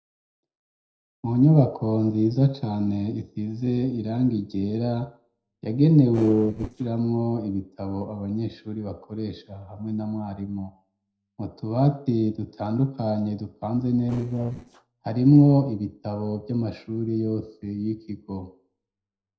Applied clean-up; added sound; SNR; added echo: neural separator model SepFormer DNS4.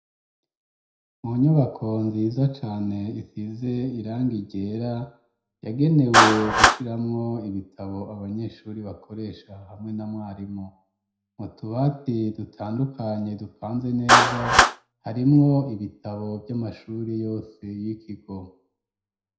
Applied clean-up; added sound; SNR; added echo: none; Clapping; 2 dB; reverberation time 0.4 s.